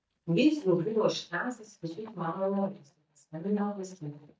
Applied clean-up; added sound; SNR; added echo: neural mask model DeepFilterNet 3.